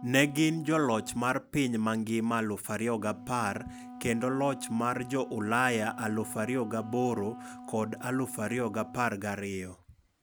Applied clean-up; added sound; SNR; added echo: none; Wind instrument, woodwind instrument; 16 dB; none.